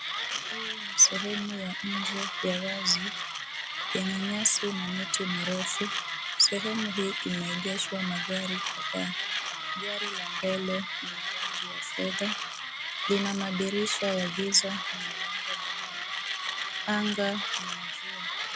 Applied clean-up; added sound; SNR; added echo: none; Mechanisms; 2 dB; none.